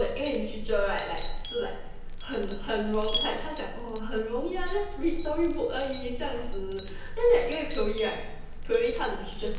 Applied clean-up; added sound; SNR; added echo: none; Glass; -1 dB; reverberation time 0.9 s.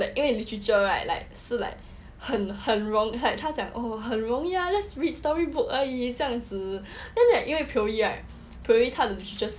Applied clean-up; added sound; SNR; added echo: none; none; none; none.